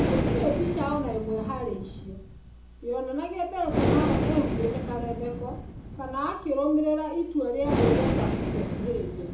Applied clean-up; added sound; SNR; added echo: none; Breathing; 0 dB; reverberation time 1.0 s.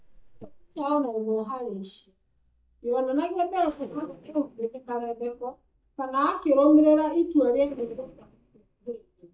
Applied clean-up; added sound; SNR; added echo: neural mask model DeepFilterNet 3.